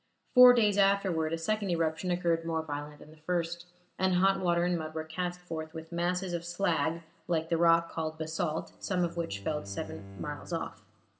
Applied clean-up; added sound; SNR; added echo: none; Bowed string instrument; 17 dB; reverberation time 0.5 s.